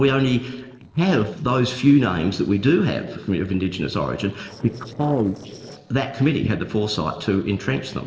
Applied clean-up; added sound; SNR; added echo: neural separator model SepFormer DNS4.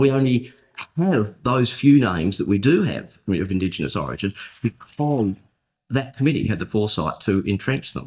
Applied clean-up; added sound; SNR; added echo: neural mask model DeepFilterNet 3.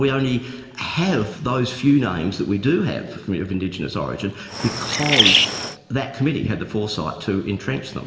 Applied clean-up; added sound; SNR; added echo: none; Bird; -3 dB; reverberation time 1.6 s.